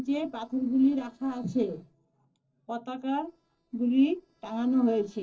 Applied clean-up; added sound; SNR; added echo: neural separator model SepFormer DNS4.